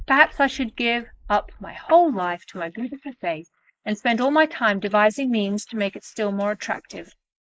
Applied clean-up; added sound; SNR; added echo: neural mask model Resemble Enhance denoiser.